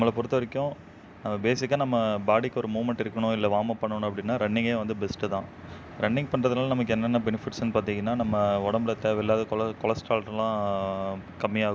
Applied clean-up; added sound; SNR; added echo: none; none; none; none.